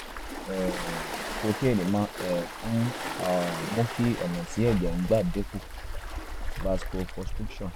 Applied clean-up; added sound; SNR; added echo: none; Waves, surf; 5 dB; none.